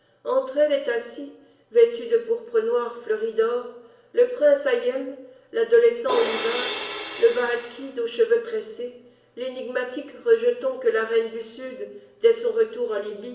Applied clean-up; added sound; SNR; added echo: none; Crash cymbal; 7 dB; reverberation time 0.8 s.